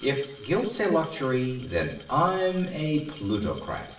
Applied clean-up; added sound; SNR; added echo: none; Glass; 13 dB; reverberation time 0.7 s.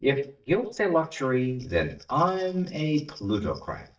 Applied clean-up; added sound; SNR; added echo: neural mask model DeepFilterNet 3.